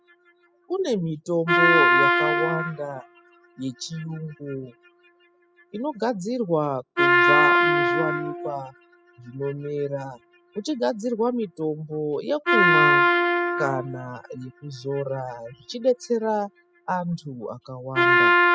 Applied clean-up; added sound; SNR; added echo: classical method spectral subtraction.